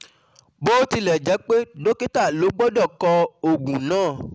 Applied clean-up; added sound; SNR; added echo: none; none; none; none.